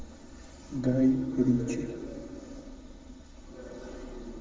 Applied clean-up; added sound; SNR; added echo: none; none; none; reverberation time 1.2 s.